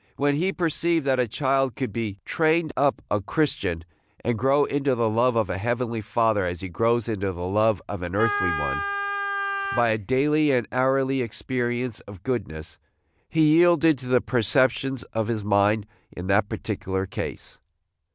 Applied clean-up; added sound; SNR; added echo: none; Wind instrument, woodwind instrument; 3 dB; none.